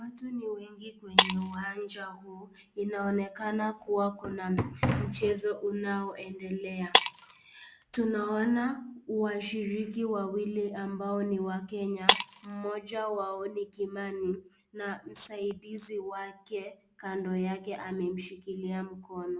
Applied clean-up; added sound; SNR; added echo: none; Shatter; 0 dB; none.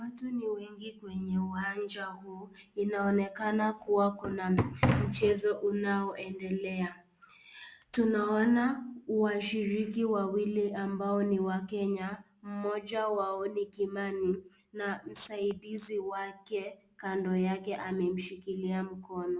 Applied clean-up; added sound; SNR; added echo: none; none; none; none.